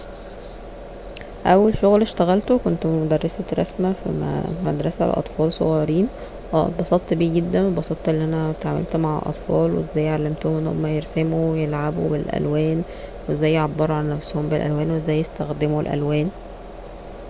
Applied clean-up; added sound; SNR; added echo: none; none; none; none.